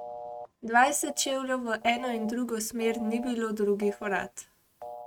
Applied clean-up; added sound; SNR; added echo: neural mask model RNNoise.